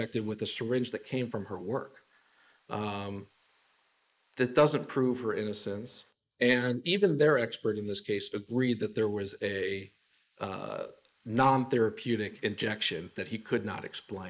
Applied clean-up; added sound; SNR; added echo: neural mask model Resemble Enhance denoiser.